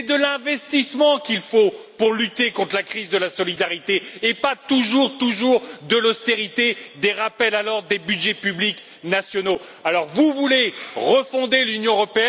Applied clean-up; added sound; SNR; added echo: none; none; none; none.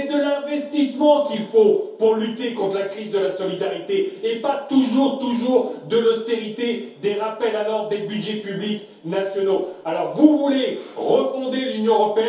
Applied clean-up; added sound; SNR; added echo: none; none; none; reverberation time 0.6 s.